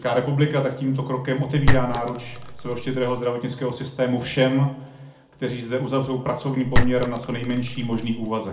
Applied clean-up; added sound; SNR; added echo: none; Chink, clink; -2 dB; reverberation time 0.4 s.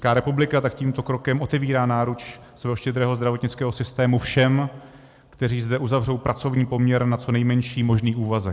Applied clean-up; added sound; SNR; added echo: none; none; none; none.